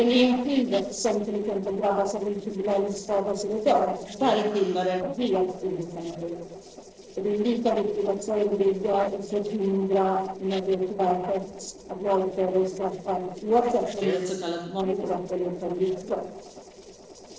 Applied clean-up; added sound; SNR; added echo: neural separator model SepFormer DNS4.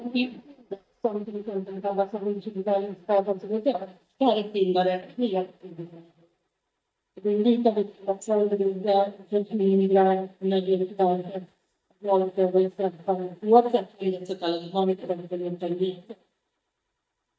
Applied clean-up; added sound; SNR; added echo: neural mask model DeepFilterNet 3.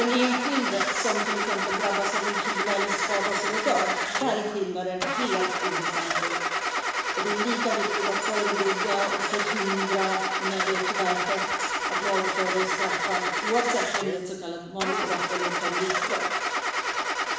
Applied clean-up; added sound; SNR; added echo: none; Engine starting / Car; -2 dB; reverberation time 1.0 s.